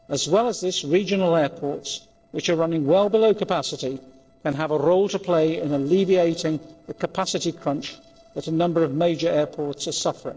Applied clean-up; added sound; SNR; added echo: neural separator model SepFormer DNS4.